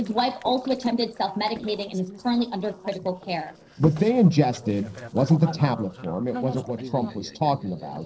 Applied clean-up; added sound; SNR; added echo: neural separator model SepFormer DNS4.